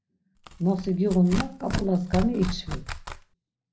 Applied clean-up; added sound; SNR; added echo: none; Tearing; 7 dB; reverberation time 0.5 s.